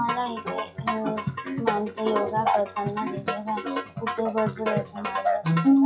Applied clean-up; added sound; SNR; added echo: classical method log-MMSE.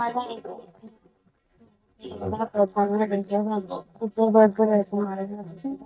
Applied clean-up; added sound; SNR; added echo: neural mask model DeepFilterNet 3.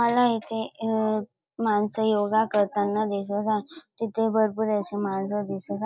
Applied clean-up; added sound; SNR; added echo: none; none; none; none.